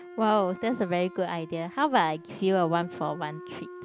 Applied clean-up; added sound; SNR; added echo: none; Wind instrument, woodwind instrument; 16 dB; none.